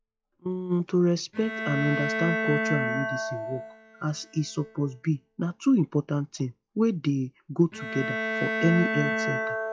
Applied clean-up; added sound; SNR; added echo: classical method log-MMSE.